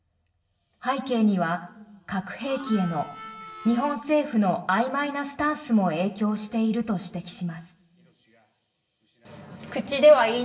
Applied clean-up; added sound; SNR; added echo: none; Harmonica; 15 dB; reverberation time 0.8 s.